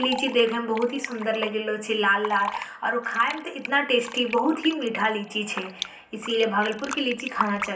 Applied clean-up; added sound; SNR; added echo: none; Fill (with liquid); 11 dB; reverberation time 0.3 s.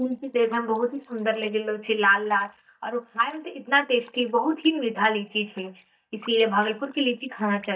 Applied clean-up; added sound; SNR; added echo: neural mask model DeepFilterNet 3.